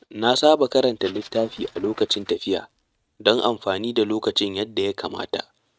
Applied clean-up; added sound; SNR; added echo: neural mask model RNNoise.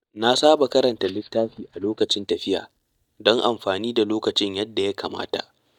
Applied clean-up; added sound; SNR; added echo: neural mask model DeepFilterNet 3.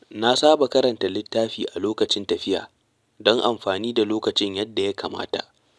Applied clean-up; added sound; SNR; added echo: none; none; none; none.